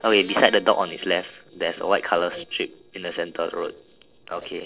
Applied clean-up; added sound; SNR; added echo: neural separator model SepFormer DNS4.